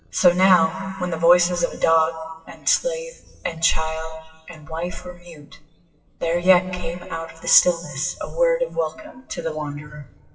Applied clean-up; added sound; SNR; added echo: classical method WPE with log-MMSE.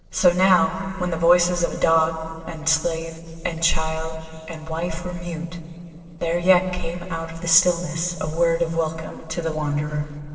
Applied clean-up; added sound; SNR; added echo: neural separator model SepFormer DNS4.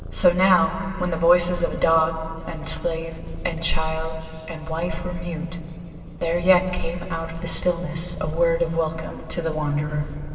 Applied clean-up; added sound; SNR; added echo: none; Purr; 11 dB; reverberation time 2.7 s.